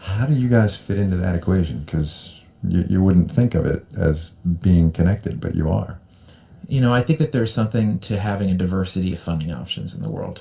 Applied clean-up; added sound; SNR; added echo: none; none; none; reverberation time 0.2 s.